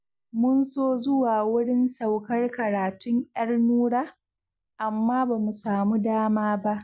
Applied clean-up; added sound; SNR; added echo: none; none; none; none.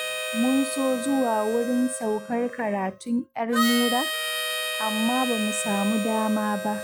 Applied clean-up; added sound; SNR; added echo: none; Harmonica; 5 dB; none.